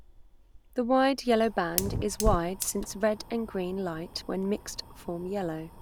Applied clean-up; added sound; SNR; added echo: none; Fire; 8 dB; none.